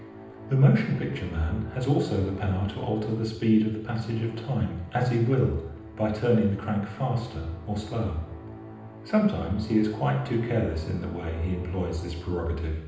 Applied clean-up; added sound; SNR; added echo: none; Musical instrument; 16 dB; reverberation time 0.9 s.